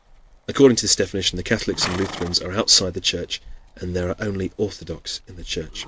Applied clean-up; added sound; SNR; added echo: none; Livestock, farm animals, working animals; 16 dB; none.